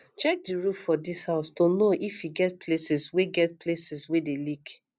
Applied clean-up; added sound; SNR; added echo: none; none; none; none.